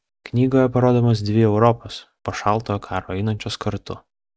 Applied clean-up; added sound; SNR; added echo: none; none; none; none.